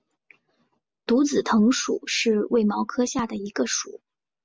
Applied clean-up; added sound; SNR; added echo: none; none; none; none.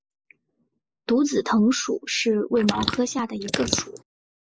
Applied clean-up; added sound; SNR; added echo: neural mask model Resemble Enhance denoiser.